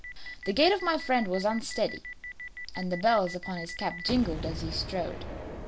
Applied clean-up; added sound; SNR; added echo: none; Boom; 10 dB; none.